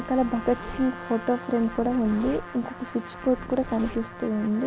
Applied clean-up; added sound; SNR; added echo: none; Zipper (clothing) + Trumpet; 12 dB; none.